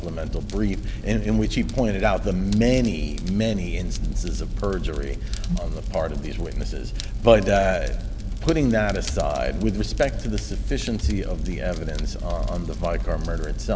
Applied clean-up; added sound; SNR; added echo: none; Fire; 2 dB; none.